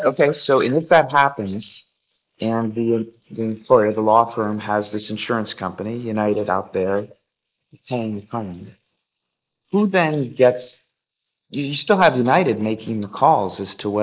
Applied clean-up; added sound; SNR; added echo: neural mask model Resemble Enhance denoiser.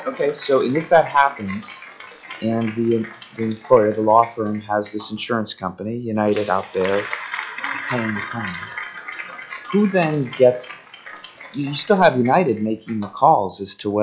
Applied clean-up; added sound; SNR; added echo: classical method log-MMSE.